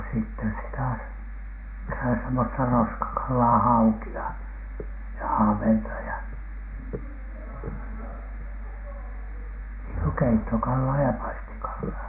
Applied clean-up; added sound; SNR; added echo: none; none; none; none.